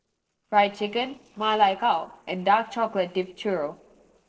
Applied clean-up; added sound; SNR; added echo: neural separator model SepFormer DNS4.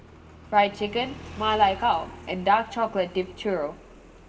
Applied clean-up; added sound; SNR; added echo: none; Motorcycle; 17 dB; reverberation time 1.4 s.